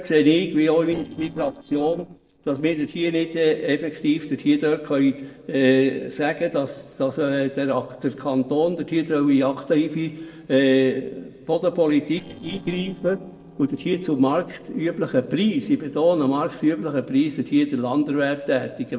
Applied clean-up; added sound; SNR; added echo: neural separator model SepFormer DNS4.